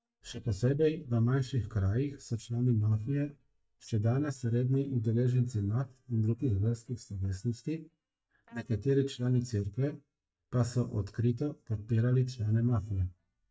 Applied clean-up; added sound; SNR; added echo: neural mask model DeepFilterNet 3.